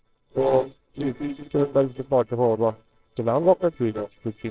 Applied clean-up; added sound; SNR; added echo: neural separator model SepFormer WHAMR!.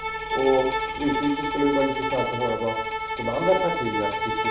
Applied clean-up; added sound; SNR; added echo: none; Bowed string instrument; 2 dB; reverberation time 0.5 s.